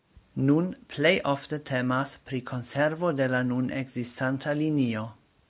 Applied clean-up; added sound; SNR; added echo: none; none; none; none.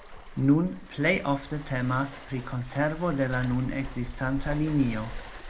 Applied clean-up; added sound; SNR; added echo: none; Waves, surf; 11 dB; reverberation time 0.3 s.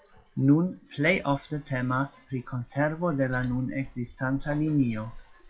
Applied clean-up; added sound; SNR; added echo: classical method WPE with log-MMSE.